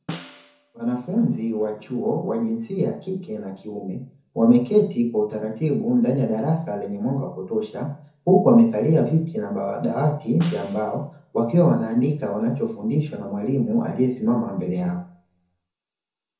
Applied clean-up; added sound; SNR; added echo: none; Snare drum; 18 dB; reverberation time 0.6 s.